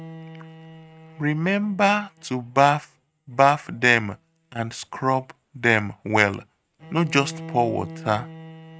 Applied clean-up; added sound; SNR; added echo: neural mask model RNNoise.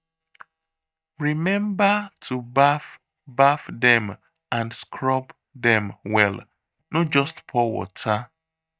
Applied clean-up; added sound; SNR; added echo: neural mask model DeepFilterNet 3.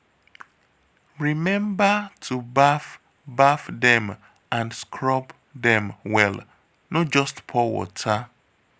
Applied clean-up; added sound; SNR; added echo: none; none; none; none.